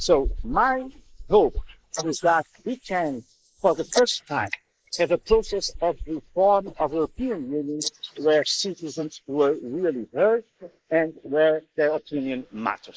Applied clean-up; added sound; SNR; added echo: neural mask model Resemble Enhance denoiser.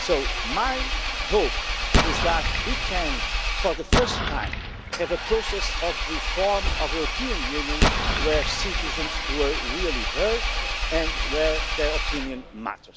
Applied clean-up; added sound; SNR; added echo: none; Engine + Explosion; -3 dB; none.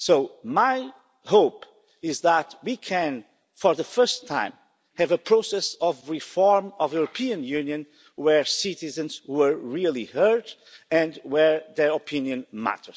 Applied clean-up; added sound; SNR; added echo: none; none; none; none.